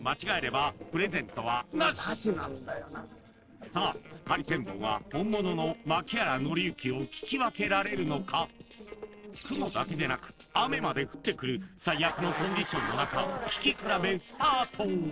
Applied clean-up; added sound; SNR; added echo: neural separator model SepFormer DNS4.